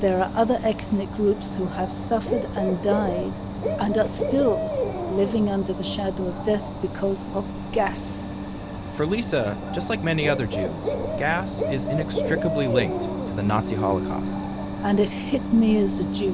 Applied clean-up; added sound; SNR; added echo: none; Bird / Dog; 6 dB; none.